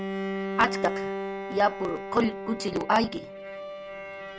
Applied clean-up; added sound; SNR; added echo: none; Bowed string instrument; 5 dB; none.